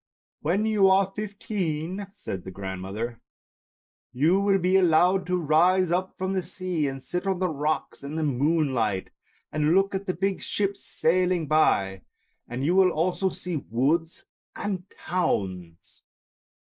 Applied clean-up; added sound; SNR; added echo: neural mask model Resemble Enhance denoiser.